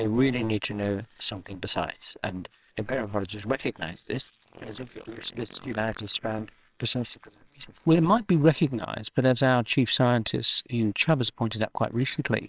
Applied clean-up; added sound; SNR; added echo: neural separator model SepFormer WHAMR!.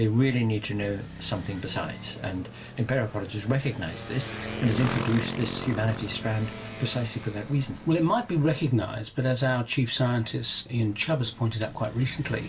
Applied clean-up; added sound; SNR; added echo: none; Motorcycle; 11 dB; reverberation time 0.2 s.